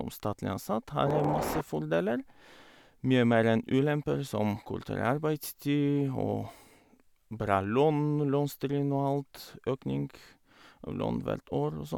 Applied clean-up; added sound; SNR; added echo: none; Train; 1 dB; none.